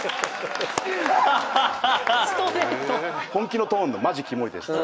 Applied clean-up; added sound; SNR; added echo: none; none; none; none.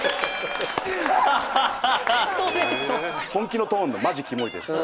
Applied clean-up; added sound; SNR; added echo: none; Keyboard (musical) + Meow; 11 dB; none.